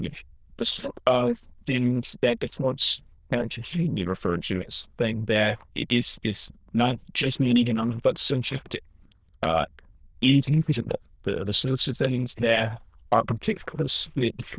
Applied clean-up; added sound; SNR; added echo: neural diffusion model UNIVERSE++.